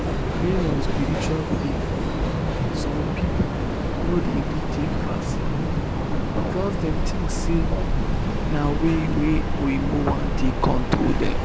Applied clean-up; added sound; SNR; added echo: none; Train; -4 dB; none.